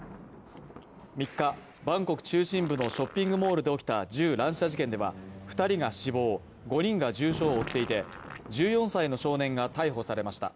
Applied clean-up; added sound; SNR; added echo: none; Fart + Thunder; 17 dB; none.